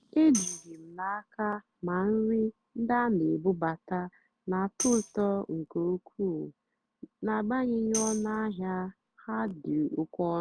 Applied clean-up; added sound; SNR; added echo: none; Tambourine; 10 dB; none.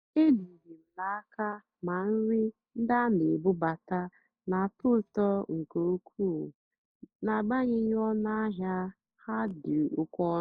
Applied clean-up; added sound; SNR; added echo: neural mask model DeepFilterNet 3.